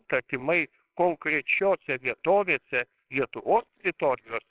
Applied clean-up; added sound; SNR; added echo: neural separator model SepFormer WHAMR!.